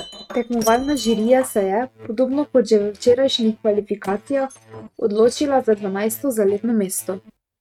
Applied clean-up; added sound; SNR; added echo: neural mask model RNNoise.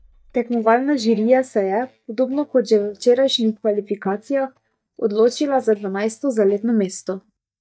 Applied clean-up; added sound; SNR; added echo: neural mask model DeepFilterNet 3.